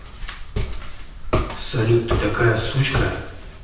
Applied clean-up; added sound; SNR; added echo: none; Walk, footsteps; 3 dB; reverberation time 0.9 s.